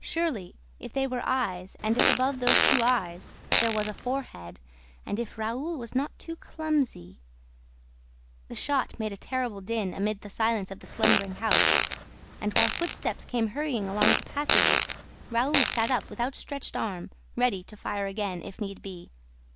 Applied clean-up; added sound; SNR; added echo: none; Fart; -5 dB; none.